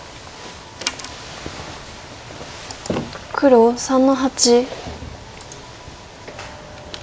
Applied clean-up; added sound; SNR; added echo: none; none; none; none.